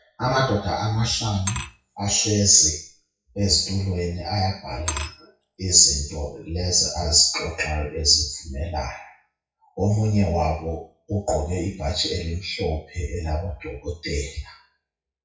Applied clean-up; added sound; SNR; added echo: classical method WPE with log-MMSE.